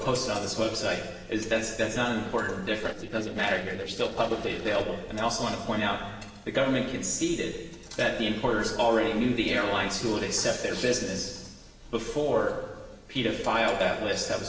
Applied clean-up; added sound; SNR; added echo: neural separator model SepFormer DNS4.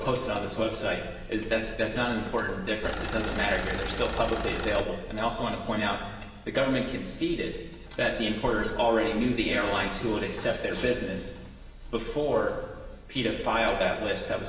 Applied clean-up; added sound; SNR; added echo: none; Engine; 5 dB; reverberation time 1.3 s.